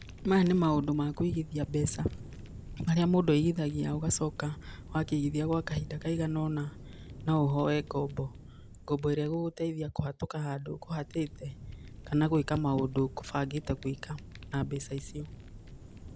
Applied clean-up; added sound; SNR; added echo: none; Fire; 15 dB; none.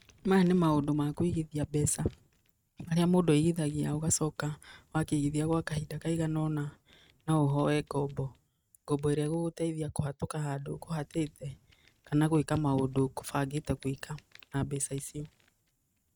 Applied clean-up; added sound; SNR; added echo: neural mask model RNNoise.